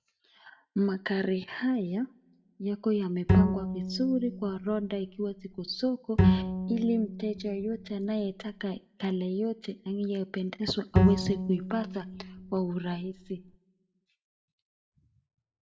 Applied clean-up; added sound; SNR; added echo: none; Bowed string instrument; -2 dB; reverberation time 0.4 s.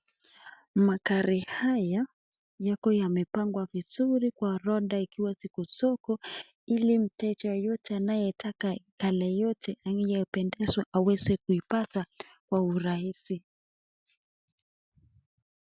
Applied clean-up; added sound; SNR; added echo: none; none; none; none.